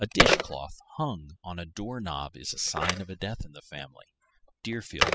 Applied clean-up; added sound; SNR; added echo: classical method spectral subtraction.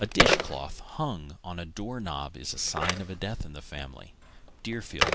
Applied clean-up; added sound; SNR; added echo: none; Telephone; -2 dB; none.